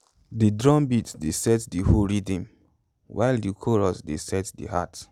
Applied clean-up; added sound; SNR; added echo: none; none; none; none.